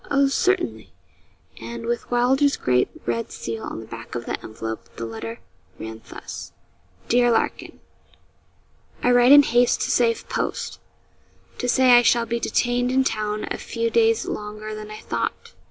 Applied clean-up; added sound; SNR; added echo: none; none; none; none.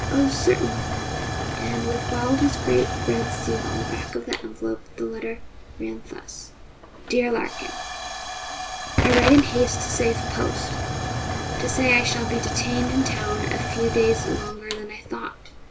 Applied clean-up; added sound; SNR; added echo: none; Tick / Hiss / Explosion / Fire; 3 dB; reverberation time 0.2 s.